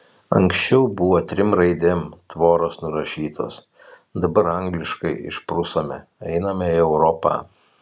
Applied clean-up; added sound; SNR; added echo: none; none; none; none.